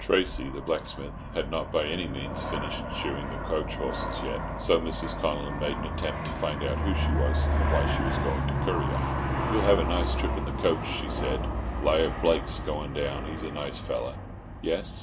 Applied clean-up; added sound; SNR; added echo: none; Aircraft; 0 dB; none.